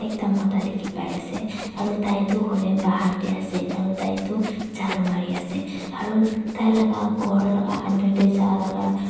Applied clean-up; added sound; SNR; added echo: none; Sawing; 16 dB; reverberation time 0.9 s.